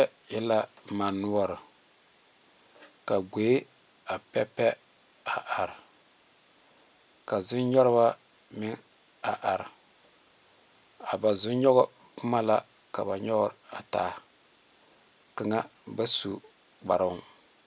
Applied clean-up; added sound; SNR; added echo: none; none; none; none.